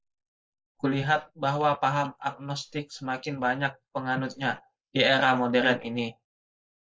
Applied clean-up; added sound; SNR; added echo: neural mask model Resemble Enhance denoiser.